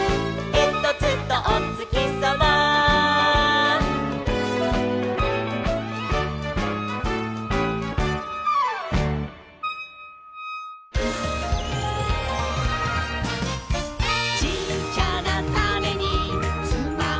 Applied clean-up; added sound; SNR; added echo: none; Wind instrument, woodwind instrument; 13 dB; none.